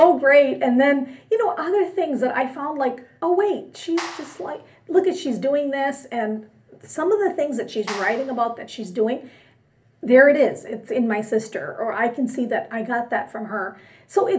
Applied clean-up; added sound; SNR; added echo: none; Clapping; 16 dB; reverberation time 0.3 s.